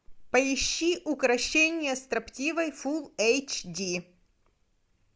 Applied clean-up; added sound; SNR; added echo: none; none; none; none.